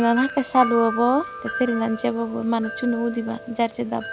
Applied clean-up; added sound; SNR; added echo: none; Wind chime; 10 dB; none.